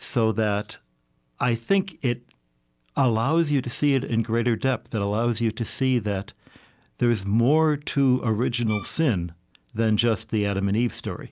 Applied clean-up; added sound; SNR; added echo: none; Bowed string instrument; 16 dB; none.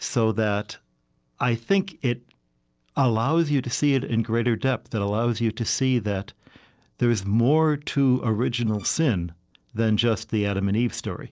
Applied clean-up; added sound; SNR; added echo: neural separator model SepFormer DNS4.